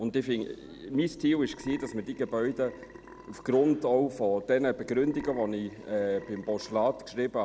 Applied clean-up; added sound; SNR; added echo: none; Burping, eructation; 20 dB; none.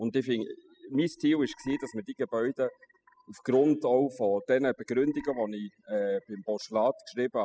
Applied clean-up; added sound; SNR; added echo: classical method spectral subtraction.